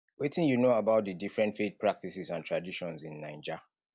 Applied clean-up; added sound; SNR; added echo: none; none; none; none.